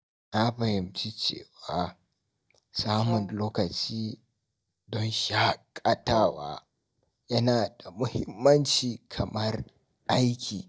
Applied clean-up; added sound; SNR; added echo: neural mask model DeepFilterNet 3.